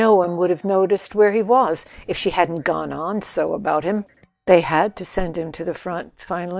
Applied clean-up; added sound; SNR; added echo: neural mask model DeepFilterNet 3.